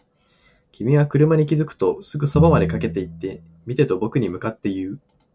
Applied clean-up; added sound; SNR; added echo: none; Piano; 4 dB; none.